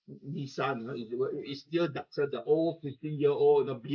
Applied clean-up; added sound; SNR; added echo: neural mask model Resemble Enhance denoiser.